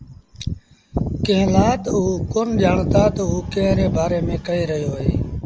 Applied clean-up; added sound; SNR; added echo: none; none; none; none.